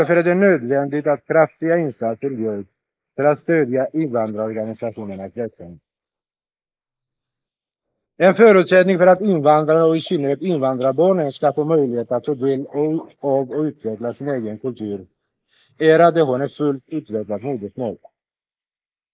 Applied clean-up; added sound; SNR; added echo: neural mask model Resemble Enhance denoiser.